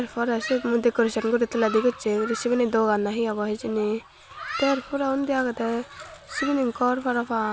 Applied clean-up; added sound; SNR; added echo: none; none; none; none.